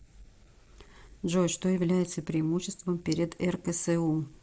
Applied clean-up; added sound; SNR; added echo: neural mask model Resemble Enhance denoiser.